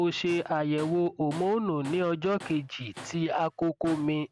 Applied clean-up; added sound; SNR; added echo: none; Tools; 20 dB; none.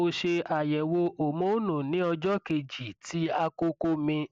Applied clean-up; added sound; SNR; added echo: none; none; none; none.